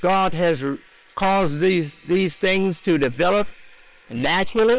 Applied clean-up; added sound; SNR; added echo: neural separator model SepFormer WHAM!.